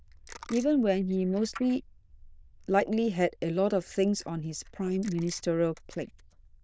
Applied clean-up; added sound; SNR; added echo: neural diffusion model UNIVERSE++.